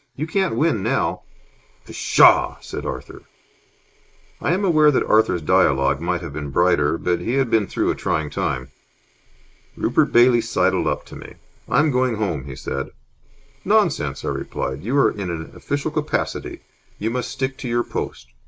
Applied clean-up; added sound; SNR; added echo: neural mask model Resemble Enhance denoiser.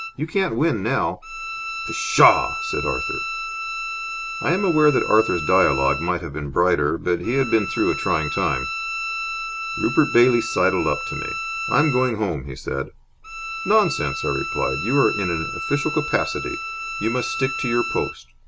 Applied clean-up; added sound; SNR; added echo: none; Bowed string instrument; 7 dB; none.